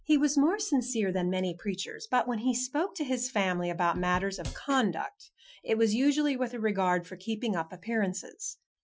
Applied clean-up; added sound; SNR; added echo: classical method Wiener filter.